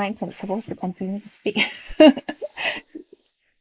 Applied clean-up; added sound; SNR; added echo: neural mask model Resemble Enhance denoiser.